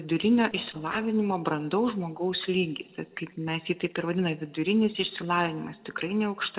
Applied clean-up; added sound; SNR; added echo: neural separator model SepFormer DNS4.